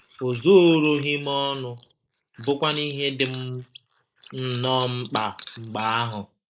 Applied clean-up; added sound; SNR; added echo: neural mask model Resemble Enhance denoiser.